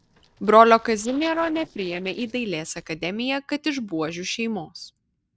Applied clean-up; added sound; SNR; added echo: neural separator model SepFormer DNS4.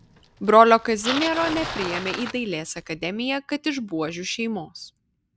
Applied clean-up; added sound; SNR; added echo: none; Bicycle; 12 dB; none.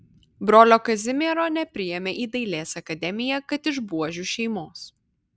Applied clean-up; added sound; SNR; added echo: none; none; none; none.